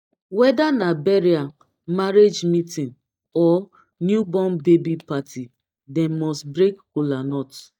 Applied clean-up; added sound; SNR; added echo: neural mask model DeepFilterNet 3.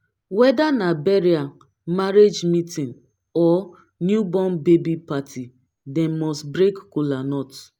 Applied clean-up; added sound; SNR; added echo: none; none; none; none.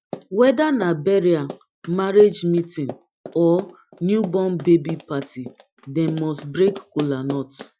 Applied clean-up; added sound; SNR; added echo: classical method Wiener filter.